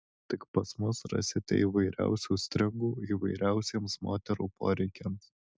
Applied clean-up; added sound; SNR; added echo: none; none; none; none.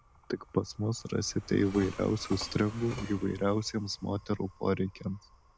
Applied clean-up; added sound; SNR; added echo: none; Train; 16 dB; none.